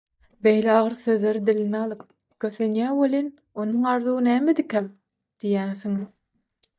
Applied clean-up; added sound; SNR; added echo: neural mask model DeepFilterNet 3.